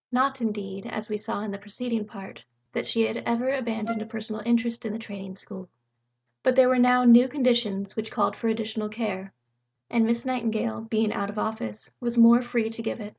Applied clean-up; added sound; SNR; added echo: neural mask model RNNoise.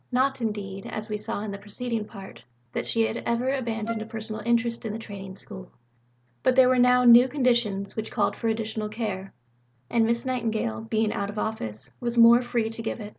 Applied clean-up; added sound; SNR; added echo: none; Wind instrument, woodwind instrument; 13 dB; none.